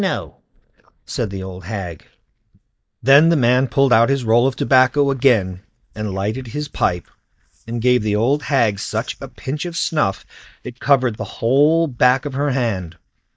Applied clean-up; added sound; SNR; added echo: neural mask model DeepFilterNet 3.